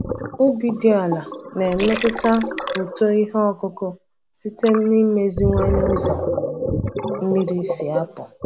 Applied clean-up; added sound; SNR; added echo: none; Gurgling; 5 dB; none.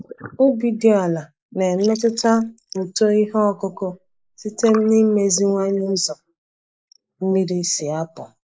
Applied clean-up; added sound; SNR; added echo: neural mask model Resemble Enhance denoiser.